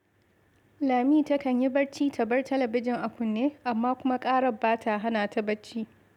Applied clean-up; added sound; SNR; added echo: none; none; none; none.